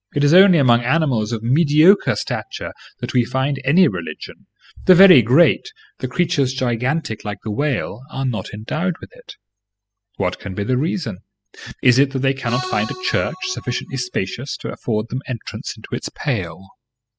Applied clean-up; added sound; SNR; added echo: classical method spectral subtraction.